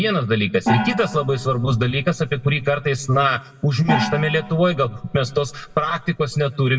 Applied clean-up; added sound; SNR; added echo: none; Gong; 9 dB; reverberation time 0.5 s.